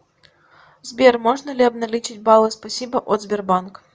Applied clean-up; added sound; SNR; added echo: none; none; none; none.